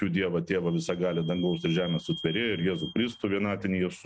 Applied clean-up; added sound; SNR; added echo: neural mask model RNNoise.